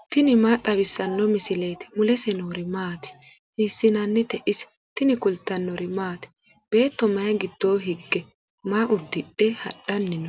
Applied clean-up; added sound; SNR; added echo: none; none; none; none.